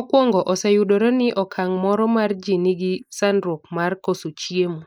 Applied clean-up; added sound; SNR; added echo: neural mask model Resemble Enhance denoiser.